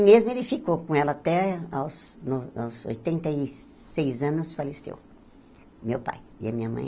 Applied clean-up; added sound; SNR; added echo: none; none; none; none.